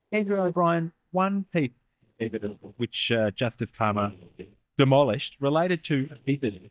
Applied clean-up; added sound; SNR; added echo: neural mask model DeepFilterNet 3.